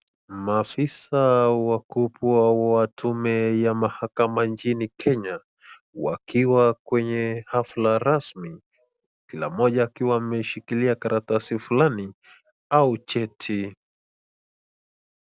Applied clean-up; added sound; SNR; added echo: none; none; none; none.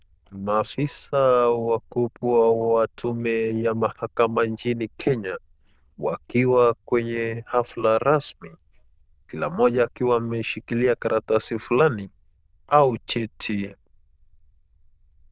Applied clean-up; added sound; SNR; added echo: neural diffusion model UNIVERSE++.